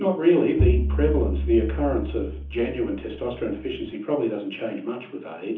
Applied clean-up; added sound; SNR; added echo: none; Bowed string instrument; 1 dB; reverberation time 0.7 s.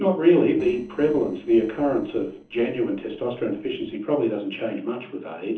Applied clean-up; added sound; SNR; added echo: neural separator model SepFormer DNS4.